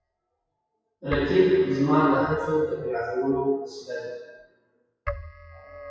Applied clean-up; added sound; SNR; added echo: classical method WPE with log-MMSE.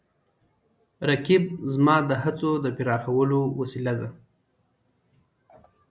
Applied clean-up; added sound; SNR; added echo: none; none; none; none.